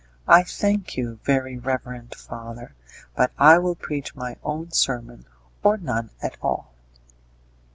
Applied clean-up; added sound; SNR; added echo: none; none; none; none.